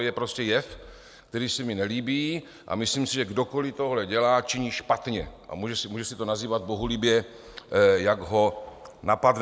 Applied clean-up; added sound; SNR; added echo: none; none; none; none.